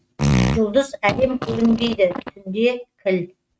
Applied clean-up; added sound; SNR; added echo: neural mask model RNNoise.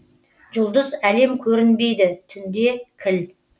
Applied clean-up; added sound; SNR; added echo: none; none; none; none.